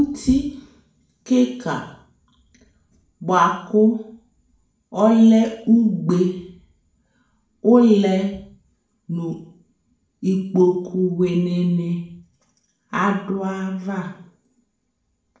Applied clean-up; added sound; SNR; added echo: none; none; none; reverberation time 0.5 s.